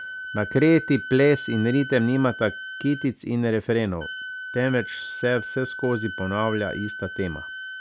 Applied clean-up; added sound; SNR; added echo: none; Wind instrument, woodwind instrument; 12 dB; none.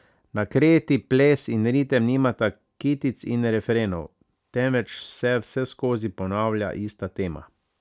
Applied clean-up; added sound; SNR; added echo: none; none; none; none.